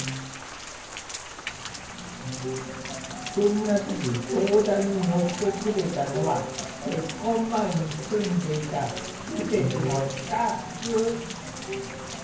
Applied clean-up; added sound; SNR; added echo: none; Rain; 11 dB; reverberation time 0.9 s.